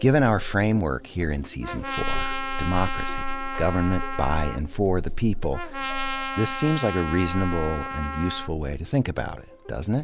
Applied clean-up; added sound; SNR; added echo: none; Trumpet; 8 dB; none.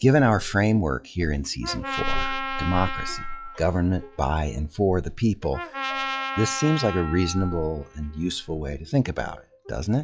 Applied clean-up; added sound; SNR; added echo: classical method log-MMSE.